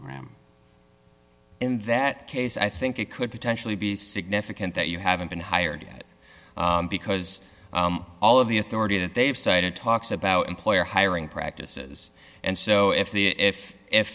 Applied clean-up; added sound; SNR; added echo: none; none; none; none.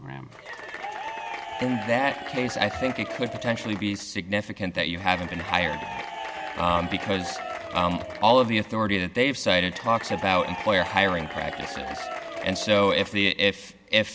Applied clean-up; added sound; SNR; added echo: none; Applause / Crowd / Cheering; 9 dB; none.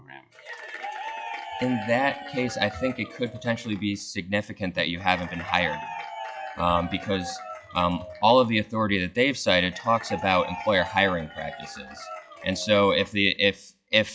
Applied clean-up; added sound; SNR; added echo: classical method log-MMSE.